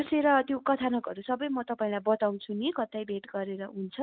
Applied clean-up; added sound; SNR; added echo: none; none; none; none.